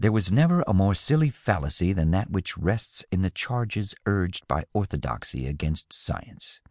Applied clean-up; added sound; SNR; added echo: none; none; none; none.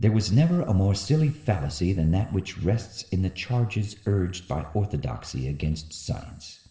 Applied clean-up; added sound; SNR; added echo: none; none; none; reverberation time 2.1 s.